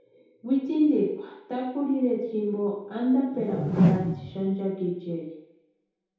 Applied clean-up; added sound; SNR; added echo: none; Whoosh, swoosh, swish; -3 dB; reverberation time 0.8 s.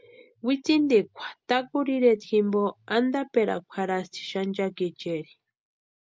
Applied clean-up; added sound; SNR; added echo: none; none; none; none.